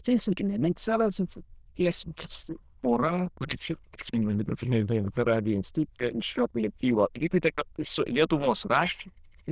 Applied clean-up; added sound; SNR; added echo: neural diffusion model UNIVERSE++.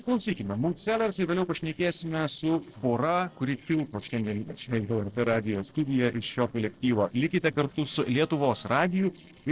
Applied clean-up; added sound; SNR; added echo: neural separator model SepFormer DNS4.